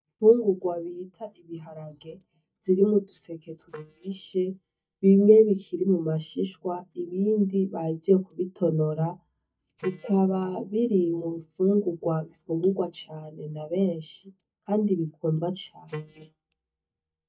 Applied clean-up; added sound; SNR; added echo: neural mask model DeepFilterNet 3.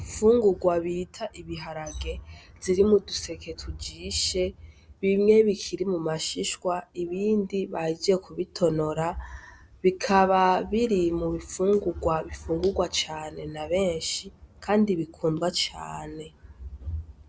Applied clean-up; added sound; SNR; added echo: none; none; none; none.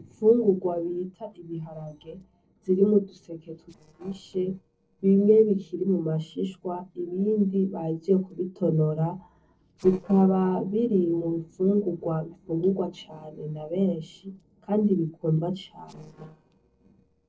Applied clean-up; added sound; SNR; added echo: neural separator model SepFormer DNS4.